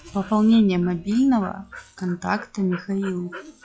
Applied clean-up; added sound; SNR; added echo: classical method log-MMSE.